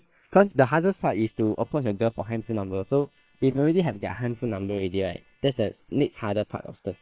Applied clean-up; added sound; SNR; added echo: neural separator model SepFormer WHAM!.